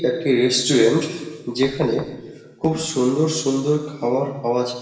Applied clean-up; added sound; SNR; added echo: none; Knock; 17 dB; reverberation time 1.2 s.